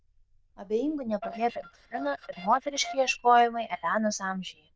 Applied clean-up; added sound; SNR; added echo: neural diffusion model UNIVERSE++.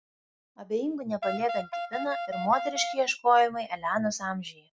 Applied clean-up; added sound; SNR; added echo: none; Wind instrument, woodwind instrument; 5 dB; none.